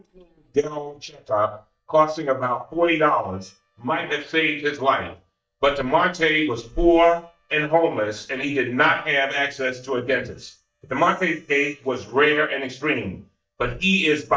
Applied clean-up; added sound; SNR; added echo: neural mask model DeepFilterNet 3.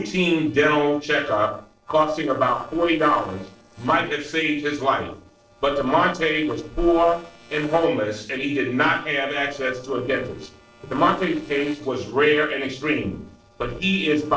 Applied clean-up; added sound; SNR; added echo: neural separator model SepFormer DNS4.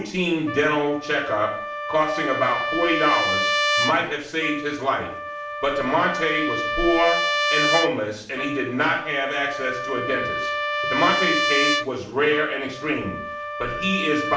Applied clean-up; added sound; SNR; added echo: none; Trumpet; 2 dB; reverberation time 0.5 s.